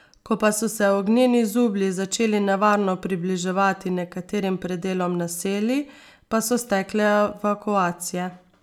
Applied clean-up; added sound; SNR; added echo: none; none; none; none.